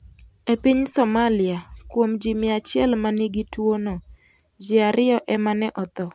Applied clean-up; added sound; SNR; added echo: none; none; none; none.